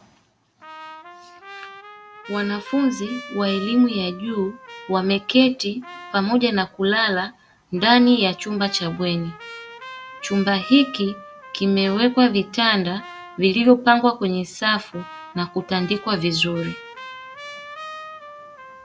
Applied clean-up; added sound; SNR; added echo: none; Trumpet; 18 dB; none.